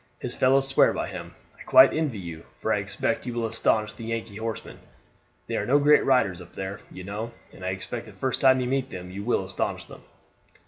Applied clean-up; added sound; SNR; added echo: none; none; none; none.